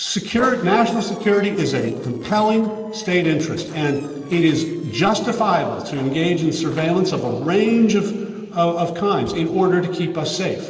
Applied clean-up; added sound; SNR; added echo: neural separator model SepFormer DNS4.